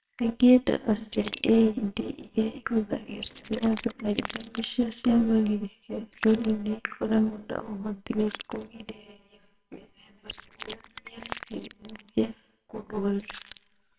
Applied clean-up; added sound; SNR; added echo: neural separator model SepFormer WHAMR!.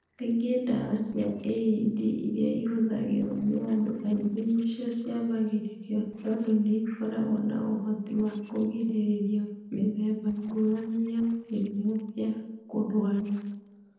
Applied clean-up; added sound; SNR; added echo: neural separator model SepFormer DNS4.